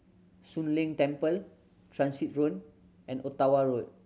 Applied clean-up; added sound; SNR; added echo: none; none; none; none.